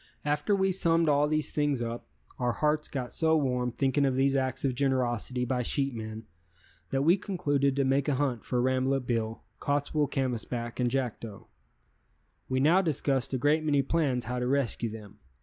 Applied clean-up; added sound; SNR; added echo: none; none; none; none.